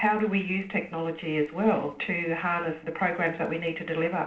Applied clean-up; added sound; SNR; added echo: neural separator model SepFormer DNS4.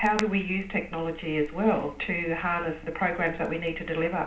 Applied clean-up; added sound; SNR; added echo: none; Crackle; 16 dB; reverberation time 0.4 s.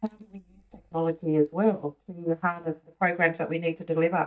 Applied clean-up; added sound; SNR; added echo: neural mask model DeepFilterNet 3.